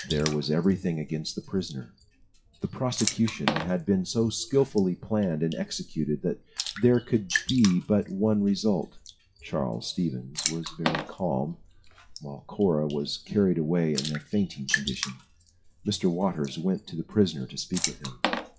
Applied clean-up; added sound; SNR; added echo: classical method WPE with log-MMSE.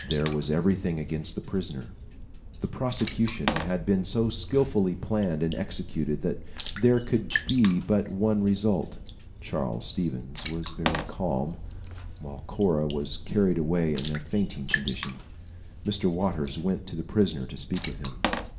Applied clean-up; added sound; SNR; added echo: none; Water / Splash, splatter; 8 dB; reverberation time 0.6 s.